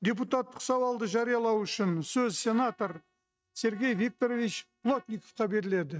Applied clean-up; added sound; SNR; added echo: neural mask model RNNoise.